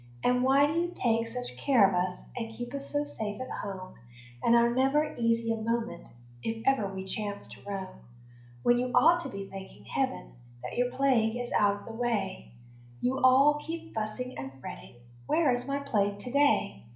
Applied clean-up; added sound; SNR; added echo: none; none; none; reverberation time 0.6 s.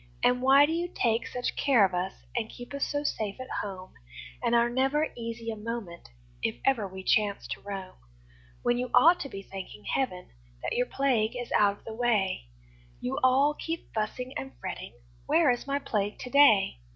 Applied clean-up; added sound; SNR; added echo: none; none; none; none.